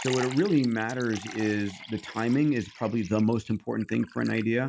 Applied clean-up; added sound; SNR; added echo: none; Liquid; 16 dB; none.